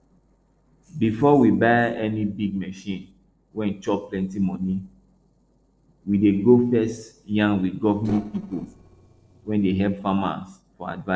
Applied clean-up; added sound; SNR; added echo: neural separator model SepFormer DNS4.